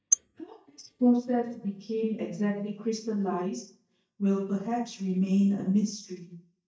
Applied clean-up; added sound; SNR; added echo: neural mask model DeepFilterNet 3.